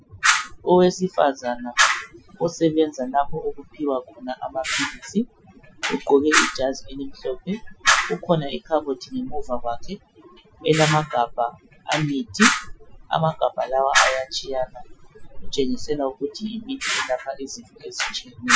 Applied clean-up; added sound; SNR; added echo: classical method Wiener filter.